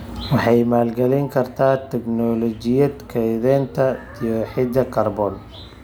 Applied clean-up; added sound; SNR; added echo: none; none; none; none.